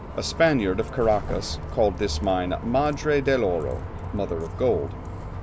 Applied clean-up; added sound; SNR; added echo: none; Bus; 8 dB; none.